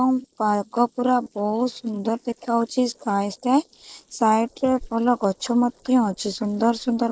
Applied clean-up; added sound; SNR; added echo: neural mask model Resemble Enhance denoiser.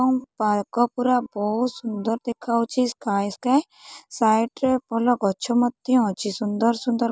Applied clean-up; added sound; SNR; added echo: none; none; none; none.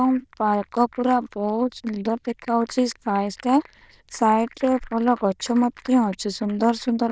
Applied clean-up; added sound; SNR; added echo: neural diffusion model UNIVERSE++.